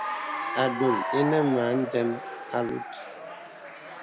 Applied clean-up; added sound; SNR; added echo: none; Applause / Cheering; 5 dB; none.